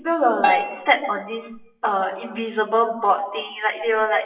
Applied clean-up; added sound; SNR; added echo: classical method WPE with log-MMSE.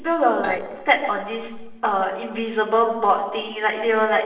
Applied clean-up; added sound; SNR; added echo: neural separator model SepFormer DNS4.